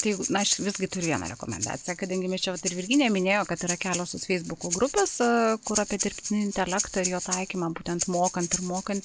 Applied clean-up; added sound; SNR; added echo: none; Breathing; 7 dB; none.